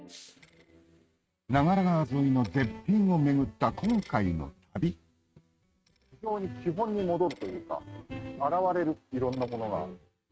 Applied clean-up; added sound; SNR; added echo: neural mask model RNNoise.